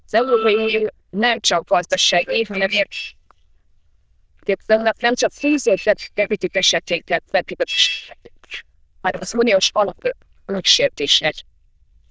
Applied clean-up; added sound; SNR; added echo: neural diffusion model UNIVERSE++.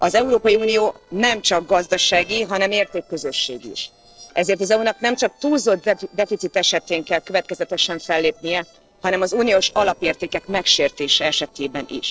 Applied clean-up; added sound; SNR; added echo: neural separator model SepFormer DNS4.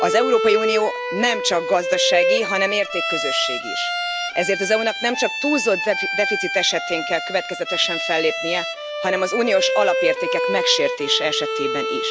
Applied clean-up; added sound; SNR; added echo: none; Bowed string instrument; 1 dB; none.